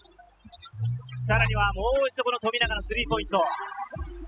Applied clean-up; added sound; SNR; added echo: classical method spectral subtraction.